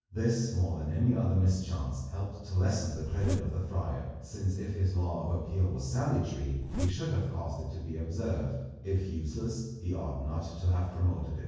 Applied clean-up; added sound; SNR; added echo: none; Zipper (clothing); 10 dB; reverberation time 1.3 s.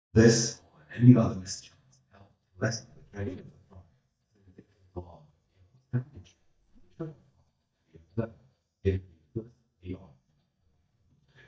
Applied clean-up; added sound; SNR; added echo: neural mask model DeepFilterNet 3.